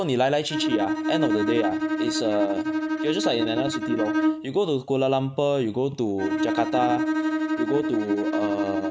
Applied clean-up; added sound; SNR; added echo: neural mask model RNNoise.